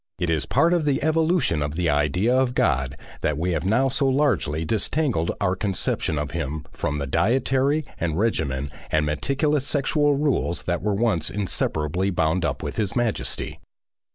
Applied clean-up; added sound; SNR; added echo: neural mask model Resemble Enhance denoiser.